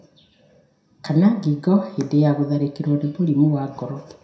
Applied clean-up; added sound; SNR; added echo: none; none; none; reverberation time 0.6 s.